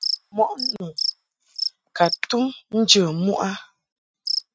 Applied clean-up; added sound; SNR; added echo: neural mask model RNNoise.